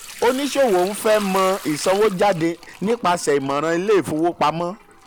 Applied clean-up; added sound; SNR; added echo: none; Sink (filling or washing) / Liquid; 18 dB; none.